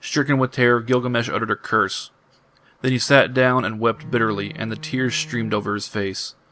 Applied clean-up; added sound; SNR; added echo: none; Bowed string instrument; 18 dB; none.